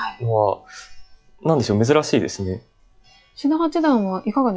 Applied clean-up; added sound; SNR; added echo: classical method log-MMSE.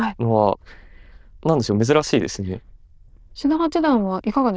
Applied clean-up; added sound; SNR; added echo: neural diffusion model UNIVERSE++.